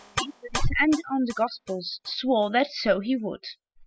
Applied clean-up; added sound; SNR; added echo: classical method spectral subtraction.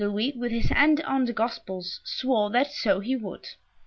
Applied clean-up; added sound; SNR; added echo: none; none; none; none.